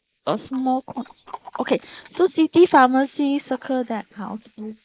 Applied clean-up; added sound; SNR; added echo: neural mask model Resemble Enhance denoiser.